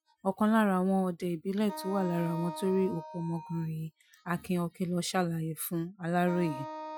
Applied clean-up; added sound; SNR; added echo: classical method Wiener filter.